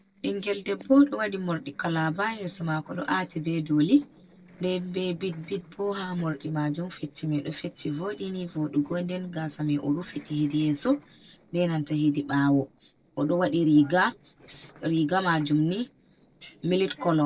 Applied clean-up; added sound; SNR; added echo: neural separator model SepFormer DNS4.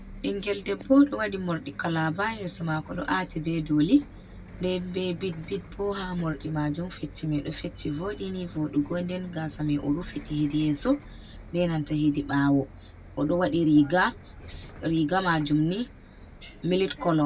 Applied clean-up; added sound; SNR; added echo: none; Bus; 17 dB; none.